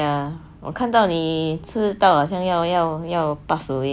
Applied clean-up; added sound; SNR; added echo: none; none; none; none.